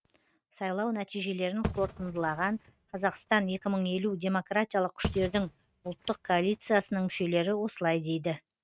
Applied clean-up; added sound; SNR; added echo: neural mask model RNNoise.